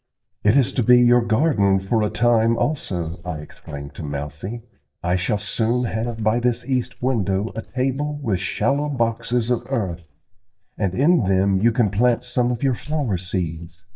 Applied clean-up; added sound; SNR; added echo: neural mask model DeepFilterNet 3.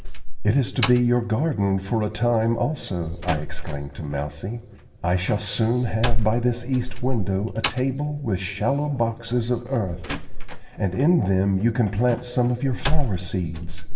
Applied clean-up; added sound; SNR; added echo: none; Slam; 1 dB; reverberation time 2.1 s.